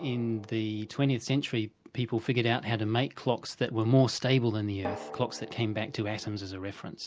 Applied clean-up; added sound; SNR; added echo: none; Drum; 18 dB; none.